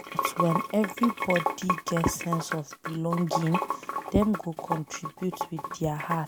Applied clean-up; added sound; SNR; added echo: none; Sink (filling or washing) / Water; 3 dB; none.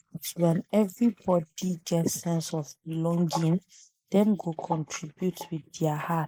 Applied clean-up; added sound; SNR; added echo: neural mask model Resemble Enhance denoiser.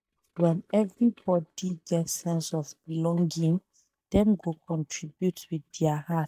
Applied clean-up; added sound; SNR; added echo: neural mask model DeepFilterNet 3.